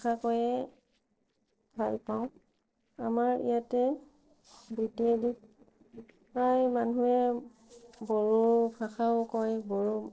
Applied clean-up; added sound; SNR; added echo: neural separator model SepFormer DNS4.